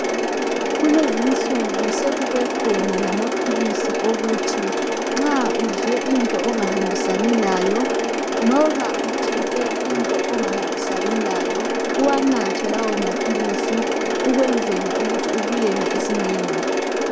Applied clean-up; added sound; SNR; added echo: none; Mechanisms; -2 dB; none.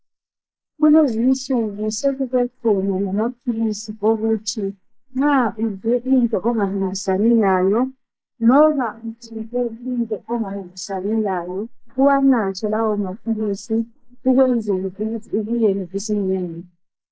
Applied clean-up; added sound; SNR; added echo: neural mask model Resemble Enhance denoiser.